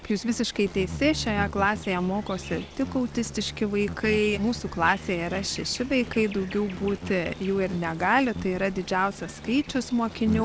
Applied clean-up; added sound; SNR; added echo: none; Insect; 11 dB; none.